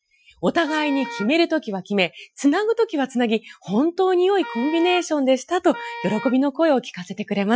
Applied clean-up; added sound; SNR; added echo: classical method Wiener filter.